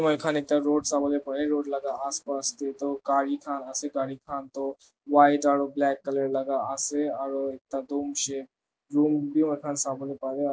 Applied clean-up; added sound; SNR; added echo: none; none; none; none.